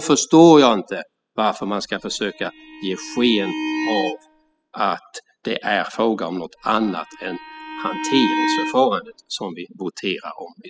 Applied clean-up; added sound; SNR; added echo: classical method spectral subtraction.